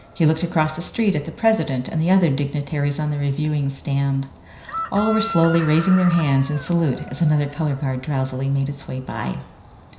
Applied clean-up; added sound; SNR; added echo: none; Chicken, rooster; 16 dB; reverberation time 0.5 s.